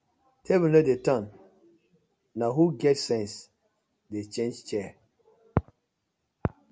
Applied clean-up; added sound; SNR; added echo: none; none; none; none.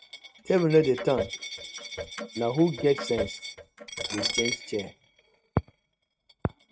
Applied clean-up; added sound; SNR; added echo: neural mask model RNNoise.